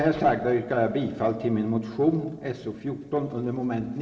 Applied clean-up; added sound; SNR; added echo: none; none; none; reverberation time 1.6 s.